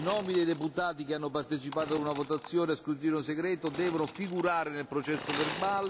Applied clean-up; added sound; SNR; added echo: none; Sawing / Engine; 11 dB; none.